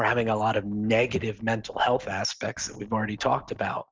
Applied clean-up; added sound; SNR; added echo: neural separator model SepFormer DNS4.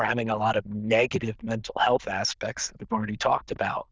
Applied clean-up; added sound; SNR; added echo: neural diffusion model UNIVERSE++.